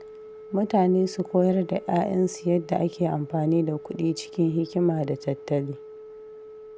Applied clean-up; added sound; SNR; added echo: none; Telephone; 17 dB; none.